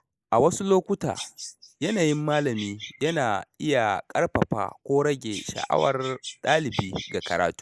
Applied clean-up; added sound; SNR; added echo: neural mask model Resemble Enhance denoiser.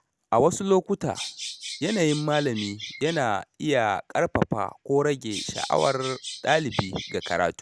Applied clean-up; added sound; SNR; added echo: none; Bird vocalization, bird call, bird song; 11 dB; none.